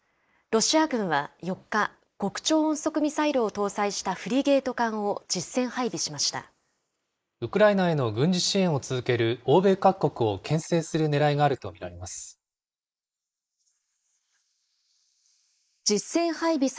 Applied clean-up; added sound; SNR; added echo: neural mask model Resemble Enhance denoiser.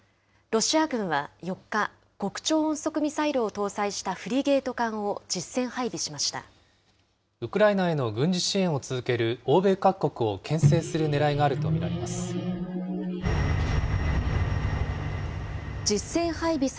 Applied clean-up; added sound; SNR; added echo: none; Microwave oven; 1 dB; none.